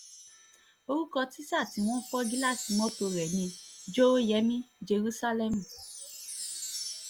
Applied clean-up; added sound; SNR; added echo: none; Wind chime; 12 dB; none.